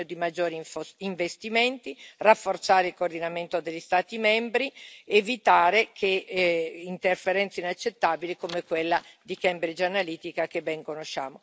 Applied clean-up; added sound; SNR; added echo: none; none; none; none.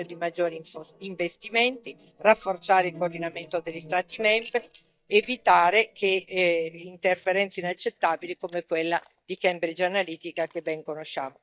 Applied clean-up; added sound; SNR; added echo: neural mask model DeepFilterNet 3.